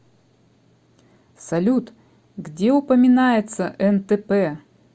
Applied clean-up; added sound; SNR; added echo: none; none; none; none.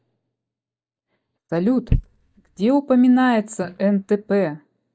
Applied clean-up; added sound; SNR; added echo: neural mask model DeepFilterNet 3.